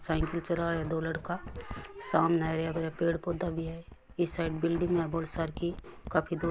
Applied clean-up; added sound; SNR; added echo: none; Writing; 11 dB; none.